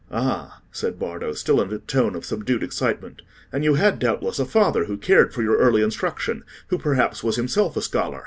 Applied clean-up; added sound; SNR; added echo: none; none; none; none.